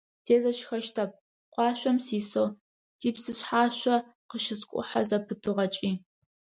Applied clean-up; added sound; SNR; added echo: none; none; none; none.